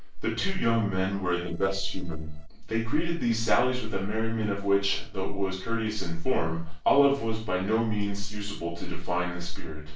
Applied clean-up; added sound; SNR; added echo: neural separator model SepFormer DNS4.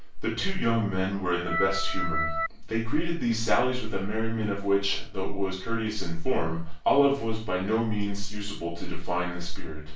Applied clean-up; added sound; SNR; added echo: none; Organ; 5 dB; reverberation time 0.3 s.